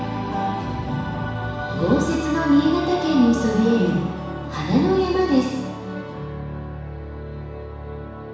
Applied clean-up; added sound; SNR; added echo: none; none; none; reverberation time 1.1 s.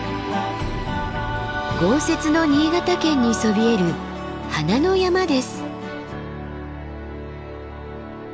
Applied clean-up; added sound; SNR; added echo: none; none; none; none.